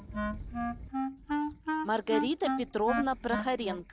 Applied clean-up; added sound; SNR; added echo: none; Wind instrument, woodwind instrument; 1 dB; none.